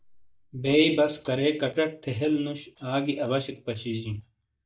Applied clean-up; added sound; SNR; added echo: neural mask model DeepFilterNet 3.